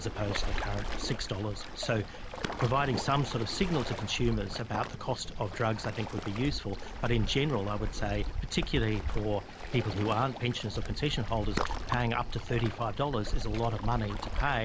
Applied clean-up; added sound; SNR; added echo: none; Waves, surf; 3 dB; none.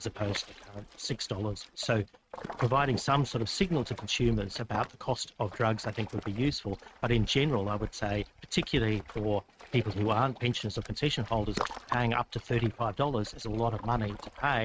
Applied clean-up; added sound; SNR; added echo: neural mask model RNNoise.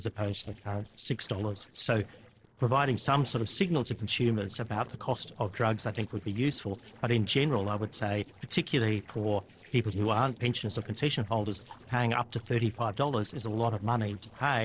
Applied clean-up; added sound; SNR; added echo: neural separator model SepFormer DNS4.